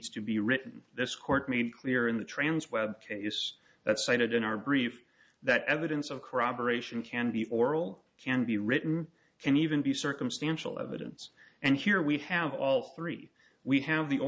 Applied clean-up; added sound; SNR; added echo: none; none; none; none.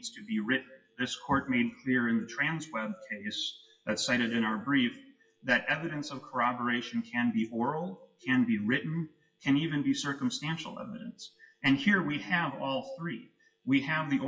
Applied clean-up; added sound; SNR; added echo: classical method WPE with log-MMSE.